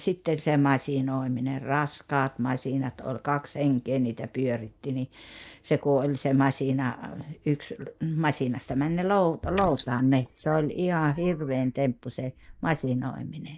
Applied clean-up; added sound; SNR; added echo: neural mask model DeepFilterNet 3.